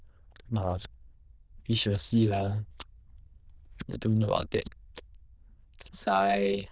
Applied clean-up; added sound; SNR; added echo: neural diffusion model UNIVERSE++.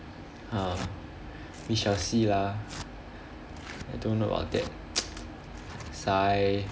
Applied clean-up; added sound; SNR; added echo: none; Tearing; 17 dB; none.